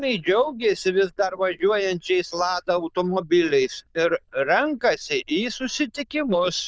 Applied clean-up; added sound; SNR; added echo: neural diffusion model UNIVERSE++.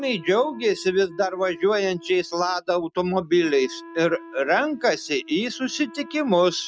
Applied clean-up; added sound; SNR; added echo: neural mask model RNNoise.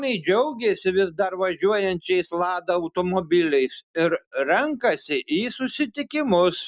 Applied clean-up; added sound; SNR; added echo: none; none; none; none.